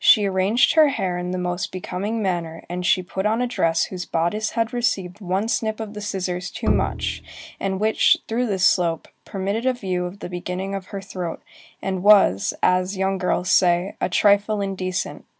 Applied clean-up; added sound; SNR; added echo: none; Bowed string instrument; 5 dB; none.